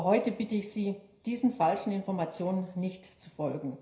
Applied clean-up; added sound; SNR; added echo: none; none; none; reverberation time 0.5 s.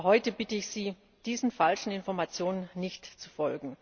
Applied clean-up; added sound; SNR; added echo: none; none; none; none.